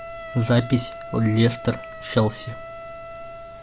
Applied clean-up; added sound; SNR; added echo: none; Wind instrument, woodwind instrument; 13 dB; none.